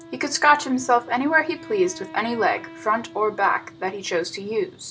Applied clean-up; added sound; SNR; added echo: none; Wind instrument, woodwind instrument; 19 dB; none.